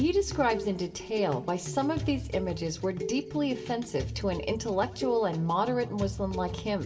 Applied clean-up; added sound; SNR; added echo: none; none; none; reverberation time 2.8 s.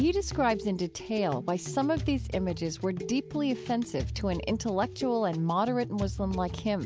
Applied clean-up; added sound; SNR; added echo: none; none; none; none.